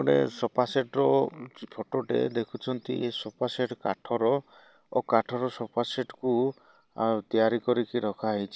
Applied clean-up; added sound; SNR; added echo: none; none; none; none.